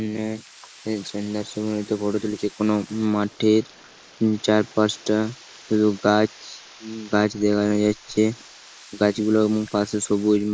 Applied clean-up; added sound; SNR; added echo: neural mask model Resemble Enhance denoiser.